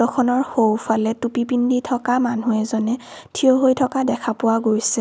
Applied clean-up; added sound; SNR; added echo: none; none; none; none.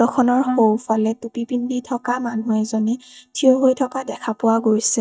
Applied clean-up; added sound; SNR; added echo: neural mask model DeepFilterNet 3.